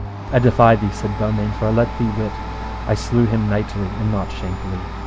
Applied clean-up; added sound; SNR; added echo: none; Domestic sounds, home sounds; 11 dB; none.